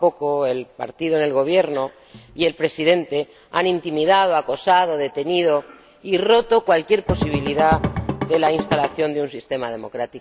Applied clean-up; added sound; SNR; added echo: none; Drum / Drum kit; 4 dB; none.